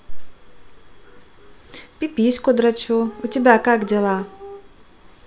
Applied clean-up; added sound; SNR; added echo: none; none; none; none.